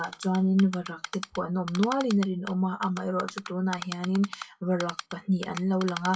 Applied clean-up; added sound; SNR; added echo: classical method WPE with log-MMSE.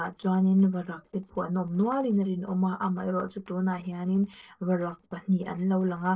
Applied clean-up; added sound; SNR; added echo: neural separator model SepFormer DNS4.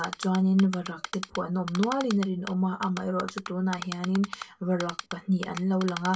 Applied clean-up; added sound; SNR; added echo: none; Typing; 12 dB; reverberation time 0.1 s.